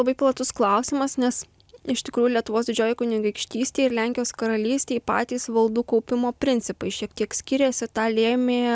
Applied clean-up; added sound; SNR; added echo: none; none; none; none.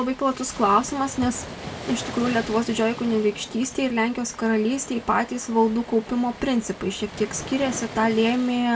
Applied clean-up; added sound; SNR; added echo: none; Waves, surf; 14 dB; reverberation time 0.2 s.